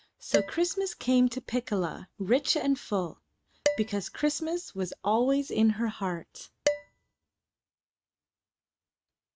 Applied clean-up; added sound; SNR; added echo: neural mask model RNNoise.